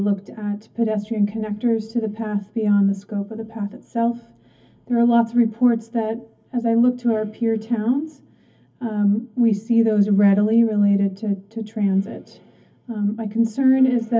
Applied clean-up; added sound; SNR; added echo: none; none; none; reverberation time 0.3 s.